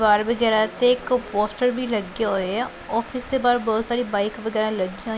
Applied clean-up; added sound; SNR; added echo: none; none; none; none.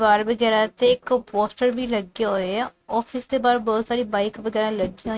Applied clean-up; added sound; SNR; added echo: neural mask model RNNoise.